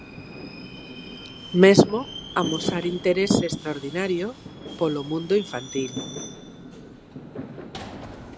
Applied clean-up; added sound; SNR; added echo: none; Subway, metro, underground + Fireworks; 12 dB; none.